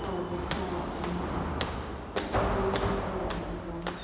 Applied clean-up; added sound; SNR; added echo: none; Walk, footsteps; -4 dB; reverberation time 0.8 s.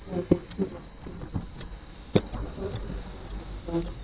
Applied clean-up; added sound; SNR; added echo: neural mask model DeepFilterNet 3.